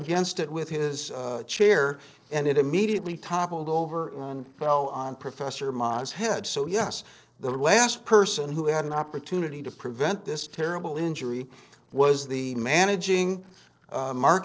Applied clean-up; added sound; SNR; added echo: neural separator model SepFormer DNS4.